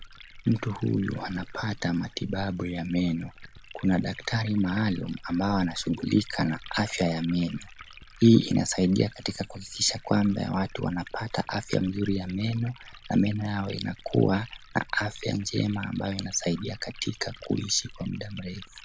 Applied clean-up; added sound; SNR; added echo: none; Liquid; 18 dB; none.